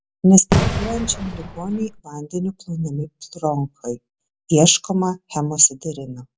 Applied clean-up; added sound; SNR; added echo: none; Fireworks; 2 dB; none.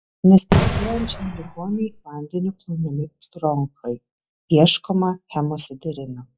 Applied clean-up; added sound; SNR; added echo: classical method log-MMSE.